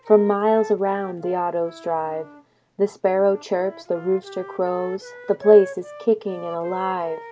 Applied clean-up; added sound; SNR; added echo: none; Wind instrument, woodwind instrument; 18 dB; none.